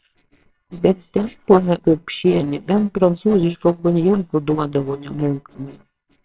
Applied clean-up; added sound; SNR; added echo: neural separator model SepFormer WHAMR!.